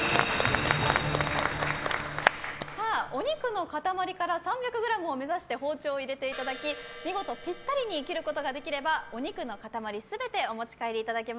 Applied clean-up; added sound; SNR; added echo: none; Crash cymbal; 14 dB; none.